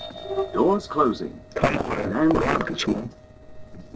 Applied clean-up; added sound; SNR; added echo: neural separator model SepFormer DNS4.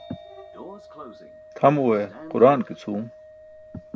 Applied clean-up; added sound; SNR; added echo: none; Organ + Sliding door / Train; 19 dB; none.